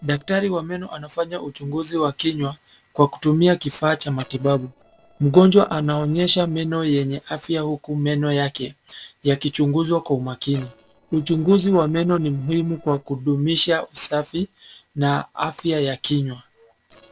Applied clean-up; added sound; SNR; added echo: neural separator model SepFormer DNS4.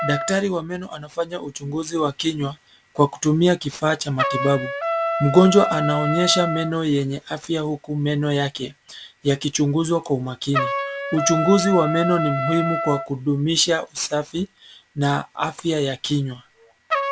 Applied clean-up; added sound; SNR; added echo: none; Trumpet; 7 dB; none.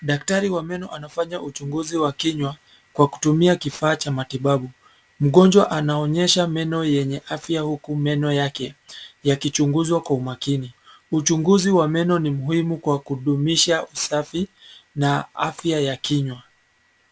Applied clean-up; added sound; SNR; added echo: none; none; none; none.